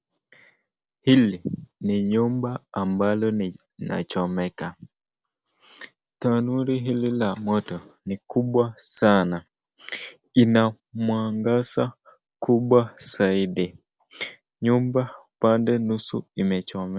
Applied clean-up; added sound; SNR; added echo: none; none; none; none.